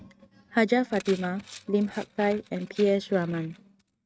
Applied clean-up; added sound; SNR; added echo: neural mask model RNNoise.